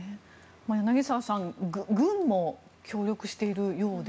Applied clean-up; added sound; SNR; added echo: none; none; none; none.